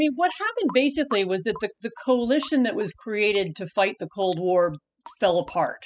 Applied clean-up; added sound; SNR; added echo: classical method spectral subtraction.